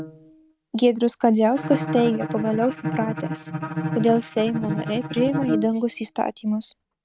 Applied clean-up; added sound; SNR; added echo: neural mask model RNNoise.